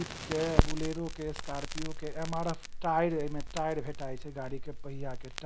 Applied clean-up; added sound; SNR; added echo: none; Crackle; -2 dB; none.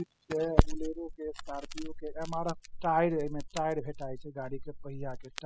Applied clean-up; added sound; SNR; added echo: classical method spectral subtraction.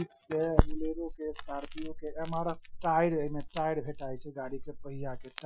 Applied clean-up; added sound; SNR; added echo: classical method Wiener filter.